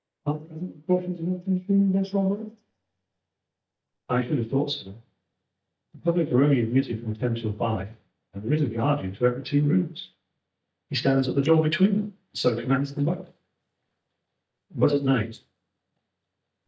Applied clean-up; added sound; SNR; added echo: neural mask model DeepFilterNet 3.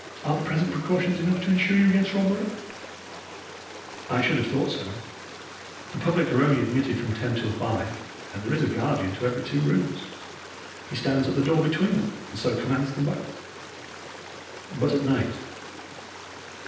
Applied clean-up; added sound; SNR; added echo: none; Stream; 14 dB; reverberation time 0.9 s.